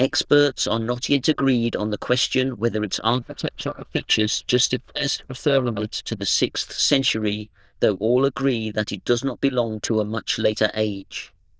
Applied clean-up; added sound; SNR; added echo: neural diffusion model UNIVERSE++.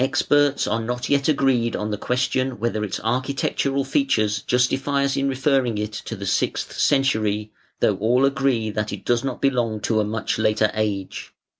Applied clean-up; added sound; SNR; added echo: none; none; none; none.